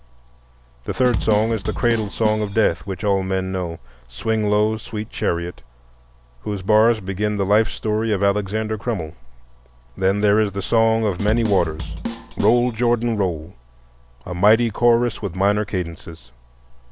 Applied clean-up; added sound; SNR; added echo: none; Drum kit; 8 dB; none.